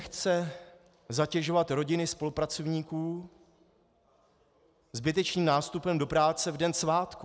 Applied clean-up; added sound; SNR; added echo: none; none; none; none.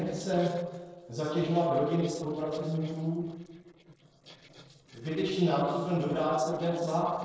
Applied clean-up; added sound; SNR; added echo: neural separator model SepFormer DNS4.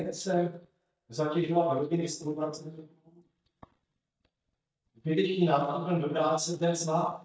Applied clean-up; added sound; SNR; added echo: neural mask model DeepFilterNet 3.